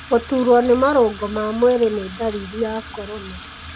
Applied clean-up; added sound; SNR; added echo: none; Sink (filling or washing) / Water tap, faucet; 14 dB; none.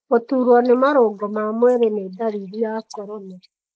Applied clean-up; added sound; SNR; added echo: neural mask model Resemble Enhance denoiser.